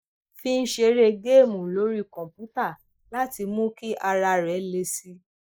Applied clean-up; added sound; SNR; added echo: neural mask model Resemble Enhance denoiser.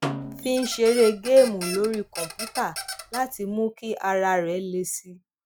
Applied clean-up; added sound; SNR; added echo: none; Squeak + Snare drum; 10 dB; none.